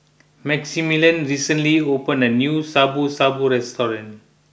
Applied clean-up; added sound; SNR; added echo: none; none; none; none.